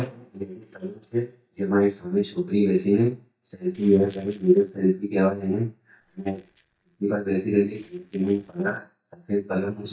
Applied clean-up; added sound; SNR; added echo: neural mask model DeepFilterNet 3.